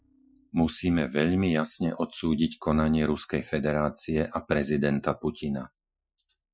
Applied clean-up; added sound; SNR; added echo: classical method Wiener filter.